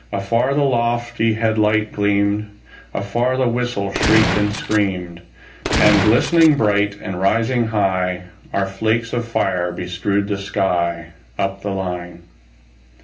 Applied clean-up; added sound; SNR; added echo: none; Gunshot, gunfire; 2 dB; reverberation time 0.3 s.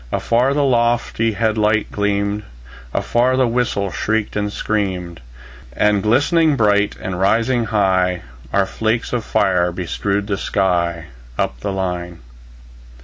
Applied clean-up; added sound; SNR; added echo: none; none; none; none.